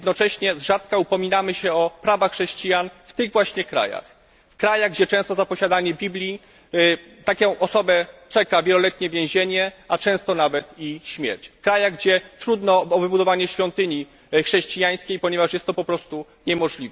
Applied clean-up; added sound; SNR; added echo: none; none; none; none.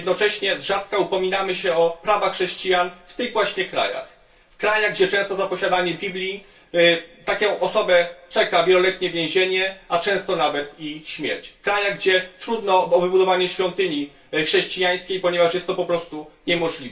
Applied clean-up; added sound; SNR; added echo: none; none; none; reverberation time 0.3 s.